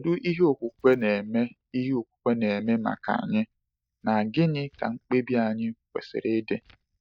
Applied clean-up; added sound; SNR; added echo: neural mask model DeepFilterNet 3.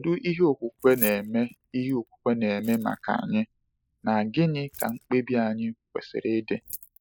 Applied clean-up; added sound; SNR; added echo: neural mask model Resemble Enhance denoiser.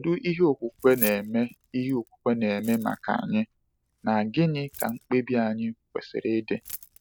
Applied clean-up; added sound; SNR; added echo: none; Keys jangling; 15 dB; none.